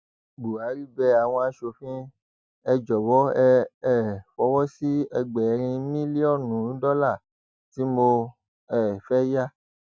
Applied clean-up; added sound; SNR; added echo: none; none; none; none.